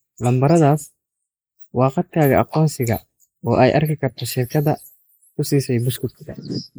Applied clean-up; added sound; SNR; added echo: neural mask model Resemble Enhance denoiser.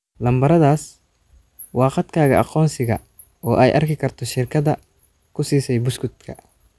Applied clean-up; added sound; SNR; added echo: none; none; none; none.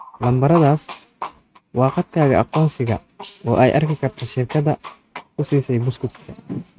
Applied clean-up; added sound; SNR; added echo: neural mask model RNNoise.